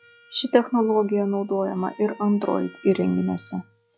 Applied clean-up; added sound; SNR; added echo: classical method log-MMSE.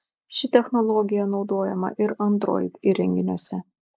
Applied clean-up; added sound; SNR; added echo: neural mask model Resemble Enhance denoiser.